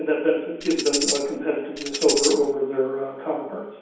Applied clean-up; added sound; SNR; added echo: none; Tambourine; 4 dB; reverberation time 2.2 s.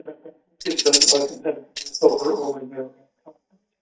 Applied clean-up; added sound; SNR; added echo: neural mask model DeepFilterNet 3.